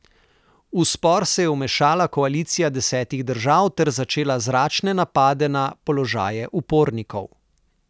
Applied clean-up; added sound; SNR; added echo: none; none; none; none.